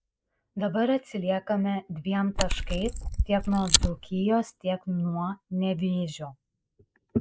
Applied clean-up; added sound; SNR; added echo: neural mask model Resemble Enhance denoiser.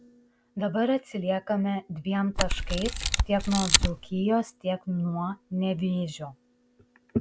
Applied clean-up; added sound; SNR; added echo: none; Camera; -2 dB; none.